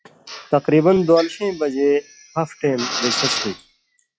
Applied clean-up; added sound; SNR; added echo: classical method log-MMSE.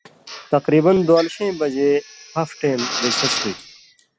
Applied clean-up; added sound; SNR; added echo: none; Drill; 9 dB; none.